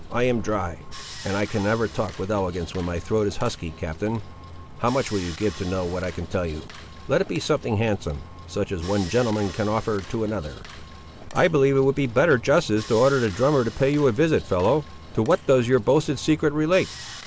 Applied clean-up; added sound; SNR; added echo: none; Sawing; 17 dB; none.